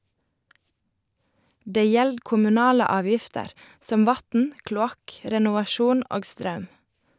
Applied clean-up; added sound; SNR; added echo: none; none; none; none.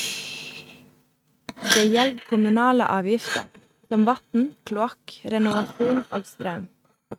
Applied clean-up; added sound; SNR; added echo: neural mask model RNNoise.